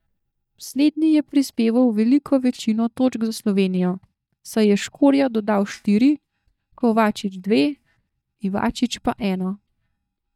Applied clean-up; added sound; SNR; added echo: neural mask model DeepFilterNet 3.